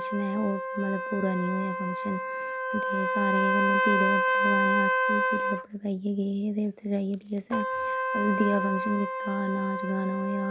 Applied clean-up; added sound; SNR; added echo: none; Trumpet; -1 dB; none.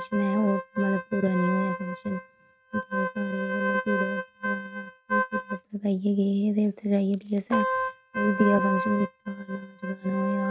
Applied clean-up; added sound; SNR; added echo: neural mask model RNNoise.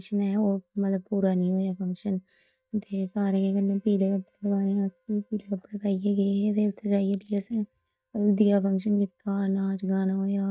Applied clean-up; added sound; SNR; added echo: neural mask model DeepFilterNet 3.